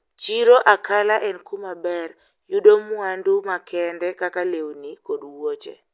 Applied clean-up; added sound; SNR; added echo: none; none; none; none.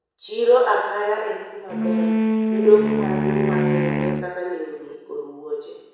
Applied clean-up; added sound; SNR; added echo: none; Wind instrument, woodwind instrument; -1 dB; reverberation time 1.1 s.